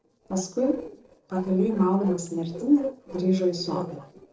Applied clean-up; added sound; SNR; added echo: neural separator model SepFormer DNS4.